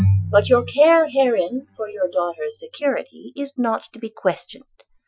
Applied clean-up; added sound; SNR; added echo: classical method Wiener filter.